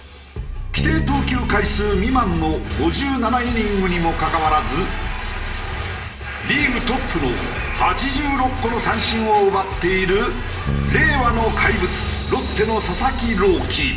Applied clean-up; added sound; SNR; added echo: none; Bass guitar; 9 dB; reverberation time 0.8 s.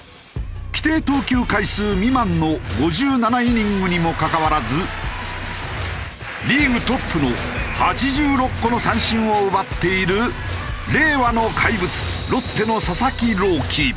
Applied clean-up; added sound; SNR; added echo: none; none; none; none.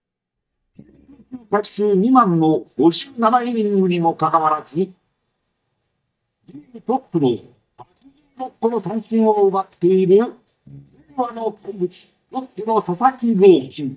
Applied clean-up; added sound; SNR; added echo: neural mask model DeepFilterNet 3.